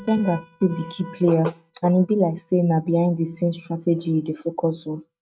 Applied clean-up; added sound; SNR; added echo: neural mask model RNNoise.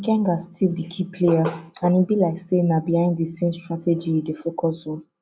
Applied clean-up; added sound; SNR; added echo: none; none; none; none.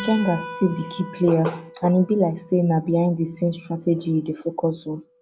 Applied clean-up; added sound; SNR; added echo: none; Keyboard (musical); 18 dB; none.